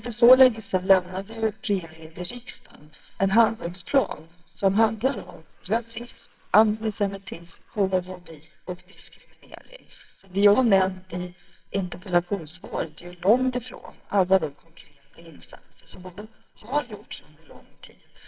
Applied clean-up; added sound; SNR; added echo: neural separator model SepFormer WHAMR!.